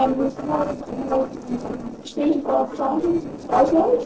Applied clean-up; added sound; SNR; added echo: neural separator model SepFormer DNS4.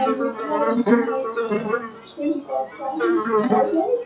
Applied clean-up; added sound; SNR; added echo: classical method WPE with log-MMSE.